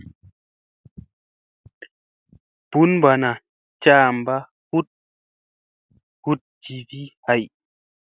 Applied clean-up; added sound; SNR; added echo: none; none; none; none.